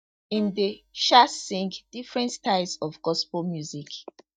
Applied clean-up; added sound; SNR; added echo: neural mask model DeepFilterNet 3.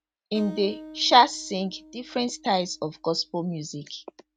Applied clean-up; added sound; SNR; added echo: none; Acoustic guitar; 20 dB; none.